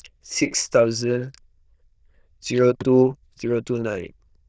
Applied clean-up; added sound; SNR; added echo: neural diffusion model UNIVERSE++.